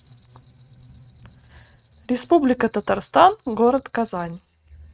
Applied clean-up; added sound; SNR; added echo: neural mask model RNNoise.